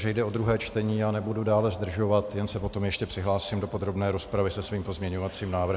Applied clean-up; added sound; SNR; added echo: none; none; none; none.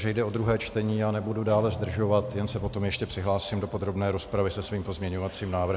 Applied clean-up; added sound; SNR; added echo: none; Guitar; 15 dB; none.